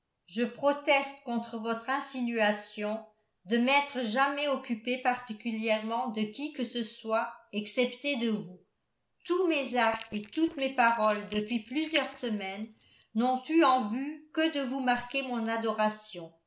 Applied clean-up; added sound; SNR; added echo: neural mask model Resemble Enhance denoiser.